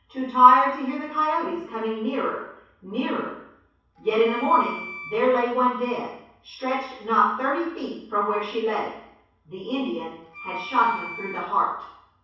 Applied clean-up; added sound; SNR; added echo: none; Wind instrument, woodwind instrument; 14 dB; reverberation time 0.7 s.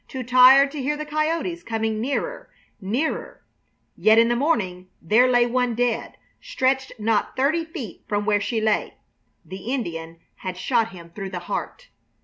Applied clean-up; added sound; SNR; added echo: none; none; none; none.